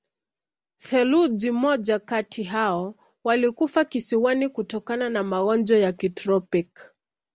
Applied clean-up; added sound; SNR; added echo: none; none; none; none.